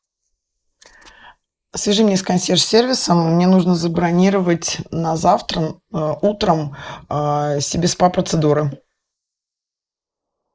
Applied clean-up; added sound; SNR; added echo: neural mask model Resemble Enhance denoiser.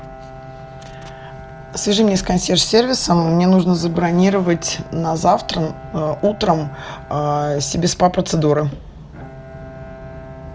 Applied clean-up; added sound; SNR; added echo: none; Bowed string instrument; 19 dB; none.